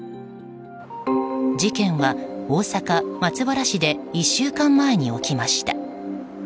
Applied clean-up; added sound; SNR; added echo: none; none; none; none.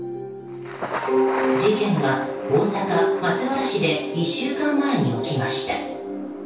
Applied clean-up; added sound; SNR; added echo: none; Thunder; 13 dB; reverberation time 0.6 s.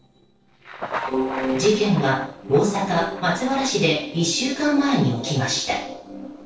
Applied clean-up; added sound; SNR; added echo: neural separator model SepFormer DNS4.